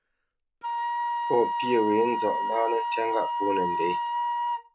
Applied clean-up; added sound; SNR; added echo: none; Wind instrument, woodwind instrument; -1 dB; none.